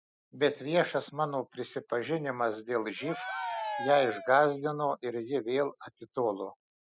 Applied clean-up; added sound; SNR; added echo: classical method spectral subtraction.